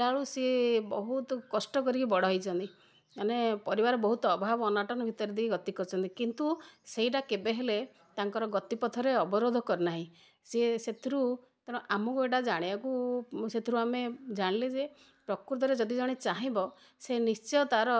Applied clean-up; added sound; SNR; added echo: none; none; none; none.